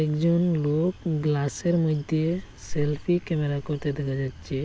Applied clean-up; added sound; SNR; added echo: none; Clock; 14 dB; none.